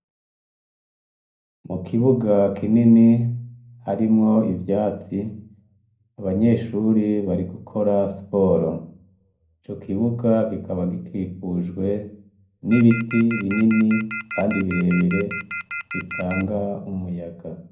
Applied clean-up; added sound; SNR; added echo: none; Telephone; 10 dB; reverberation time 0.5 s.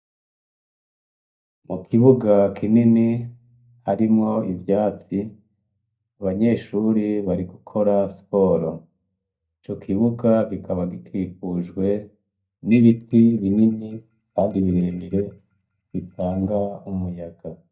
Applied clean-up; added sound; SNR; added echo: neural mask model DeepFilterNet 3.